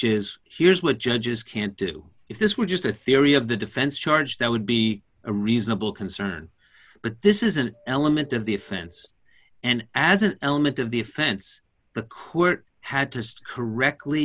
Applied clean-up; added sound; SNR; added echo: none; none; none; none.